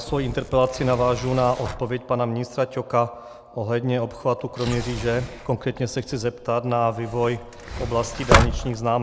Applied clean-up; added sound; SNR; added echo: none; Sliding door; 6 dB; none.